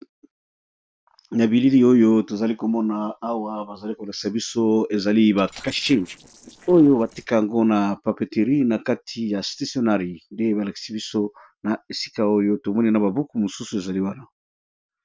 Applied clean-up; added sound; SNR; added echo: neural separator model SepFormer DNS4.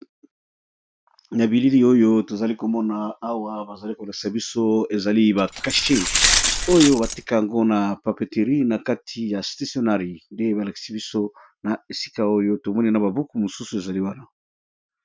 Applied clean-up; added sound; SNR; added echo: none; Glass; 0 dB; none.